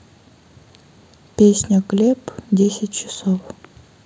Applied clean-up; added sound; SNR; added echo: none; none; none; none.